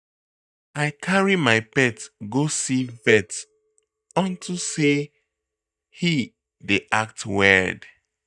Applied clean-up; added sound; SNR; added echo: neural mask model DeepFilterNet 3.